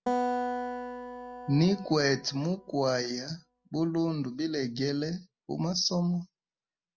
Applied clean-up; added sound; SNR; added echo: none; Acoustic guitar; 6 dB; none.